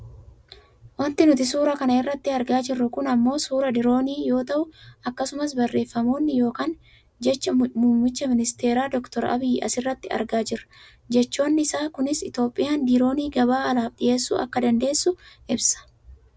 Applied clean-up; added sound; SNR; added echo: none; none; none; none.